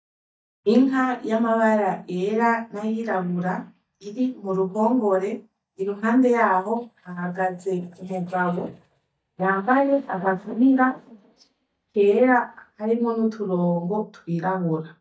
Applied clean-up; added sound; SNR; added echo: neural mask model DeepFilterNet 3.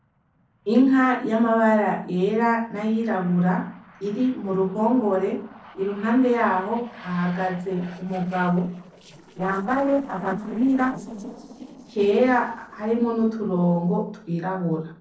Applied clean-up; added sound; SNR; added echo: neural separator model SepFormer DNS4.